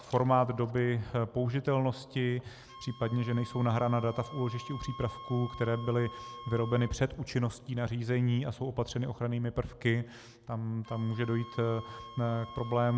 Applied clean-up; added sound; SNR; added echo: none; Wind instrument, woodwind instrument; 18 dB; none.